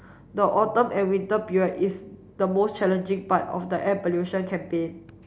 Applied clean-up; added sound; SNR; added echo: none; none; none; none.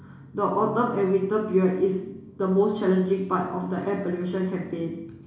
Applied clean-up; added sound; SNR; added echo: none; none; none; reverberation time 0.7 s.